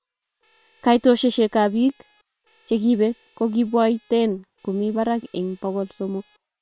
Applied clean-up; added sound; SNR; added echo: neural separator model SepFormer WHAM!.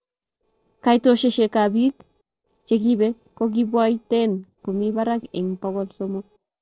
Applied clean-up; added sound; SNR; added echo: neural separator model SepFormer DNS4.